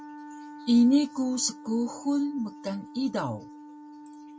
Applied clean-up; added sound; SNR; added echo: none; Wind instrument, woodwind instrument; 17 dB; none.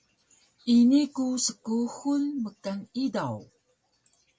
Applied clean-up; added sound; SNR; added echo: none; none; none; none.